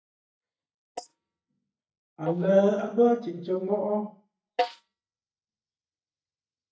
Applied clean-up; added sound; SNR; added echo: neural mask model DeepFilterNet 3.